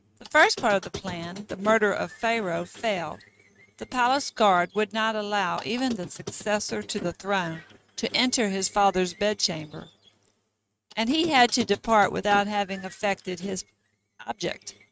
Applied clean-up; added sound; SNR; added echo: neural mask model RNNoise.